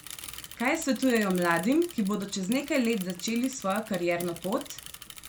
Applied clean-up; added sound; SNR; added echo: none; Mechanisms / Bicycle; 15 dB; none.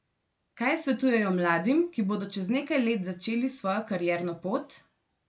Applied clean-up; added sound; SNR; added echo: none; none; none; none.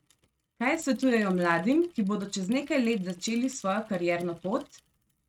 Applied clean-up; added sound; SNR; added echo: neural mask model RNNoise.